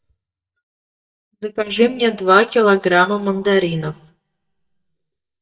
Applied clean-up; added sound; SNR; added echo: neural mask model DeepFilterNet 3.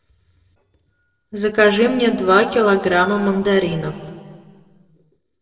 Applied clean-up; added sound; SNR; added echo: neural separator model SepFormer DNS4.